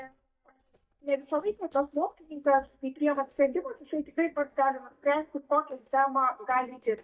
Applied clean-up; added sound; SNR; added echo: neural mask model DeepFilterNet 3.